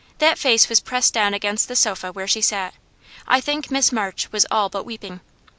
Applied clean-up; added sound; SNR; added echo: none; none; none; none.